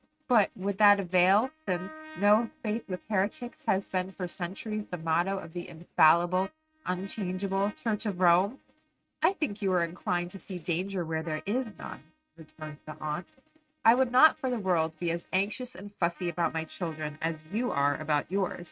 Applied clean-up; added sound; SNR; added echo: neural mask model RNNoise.